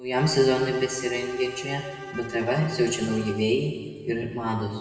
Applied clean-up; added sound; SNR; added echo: none; Bowed string instrument; 12 dB; reverberation time 1.7 s.